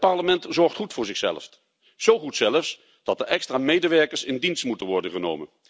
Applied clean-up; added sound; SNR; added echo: none; none; none; none.